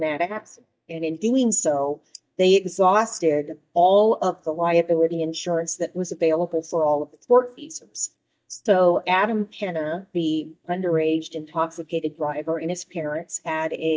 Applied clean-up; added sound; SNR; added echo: neural mask model DeepFilterNet 3.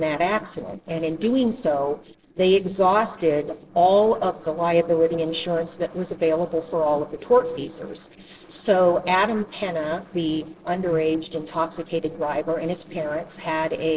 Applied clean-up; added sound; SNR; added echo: neural separator model SepFormer DNS4.